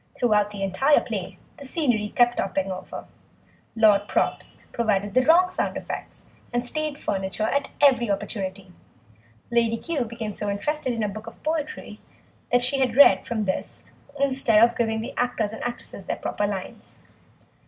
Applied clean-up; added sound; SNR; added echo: none; none; none; none.